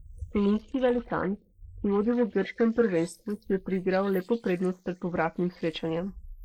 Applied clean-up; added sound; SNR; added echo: neural mask model Resemble Enhance denoiser.